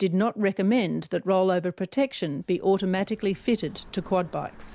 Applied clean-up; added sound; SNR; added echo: none; none; none; none.